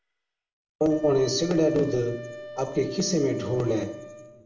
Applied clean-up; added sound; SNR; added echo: none; Wind instrument, woodwind instrument; 15 dB; reverberation time 0.9 s.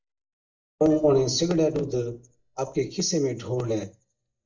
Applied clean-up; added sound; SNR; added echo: neural mask model DeepFilterNet 3.